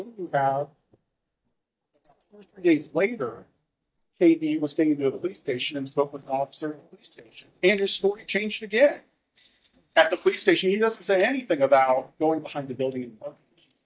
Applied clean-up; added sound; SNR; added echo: neural mask model DeepFilterNet 3.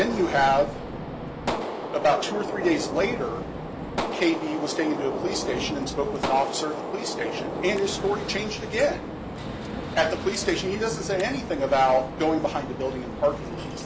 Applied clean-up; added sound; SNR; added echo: none; Gunshot, gunfire; 5 dB; reverberation time 1.4 s.